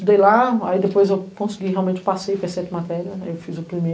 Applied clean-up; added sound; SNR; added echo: none; none; none; none.